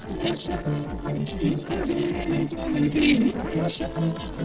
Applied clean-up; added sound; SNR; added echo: neural separator model SepFormer DNS4.